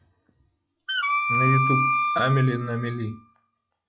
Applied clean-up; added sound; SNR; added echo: classical method log-MMSE.